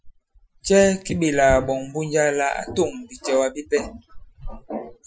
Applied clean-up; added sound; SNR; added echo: classical method Wiener filter.